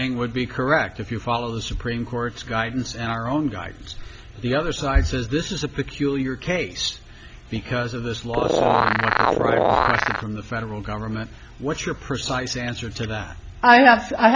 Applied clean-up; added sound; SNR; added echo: none; Animal; -3 dB; none.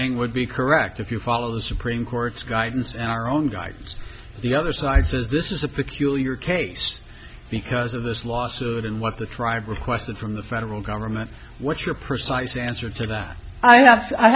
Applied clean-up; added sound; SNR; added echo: none; none; none; none.